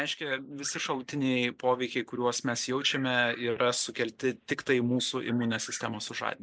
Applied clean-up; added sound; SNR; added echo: neural mask model Resemble Enhance denoiser.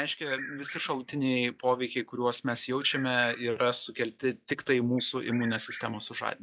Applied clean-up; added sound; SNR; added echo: classical method log-MMSE.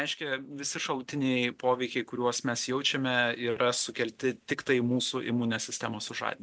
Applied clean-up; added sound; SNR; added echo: none; none; none; none.